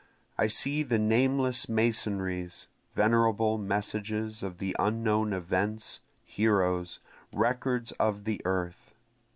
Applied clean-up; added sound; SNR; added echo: none; none; none; none.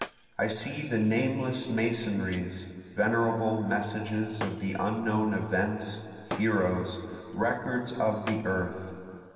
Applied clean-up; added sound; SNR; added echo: none; Shatter; 16 dB; reverberation time 2.6 s.